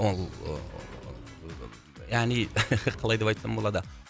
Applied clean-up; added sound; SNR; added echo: none; Accelerating, revving, vroom; 16 dB; none.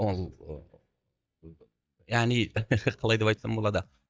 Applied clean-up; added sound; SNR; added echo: neural mask model DeepFilterNet 3.